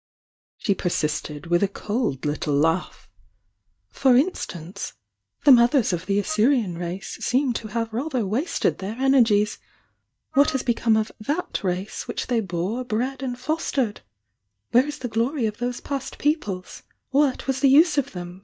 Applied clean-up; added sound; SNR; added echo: neural mask model DeepFilterNet 3.